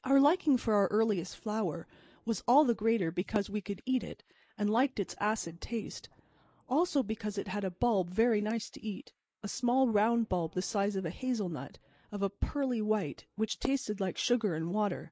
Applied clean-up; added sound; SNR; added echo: neural mask model Resemble Enhance denoiser.